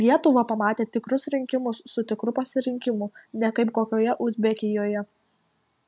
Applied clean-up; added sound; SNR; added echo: none; none; none; none.